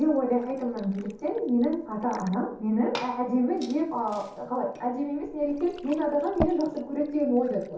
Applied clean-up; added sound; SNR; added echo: none; Fill (with liquid) / Glass; 14 dB; reverberation time 0.6 s.